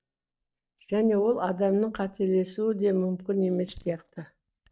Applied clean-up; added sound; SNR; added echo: neural mask model DeepFilterNet 3.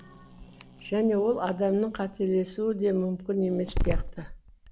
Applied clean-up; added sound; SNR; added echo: none; Growling; 7 dB; none.